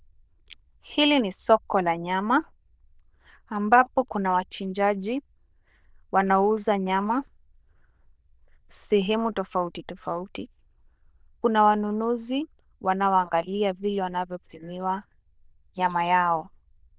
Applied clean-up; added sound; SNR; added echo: neural diffusion model UNIVERSE++.